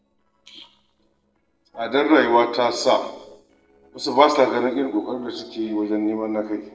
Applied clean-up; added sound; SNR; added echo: neural separator model SepFormer DNS4.